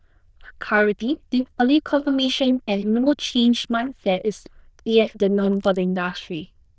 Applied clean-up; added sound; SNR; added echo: neural diffusion model UNIVERSE++.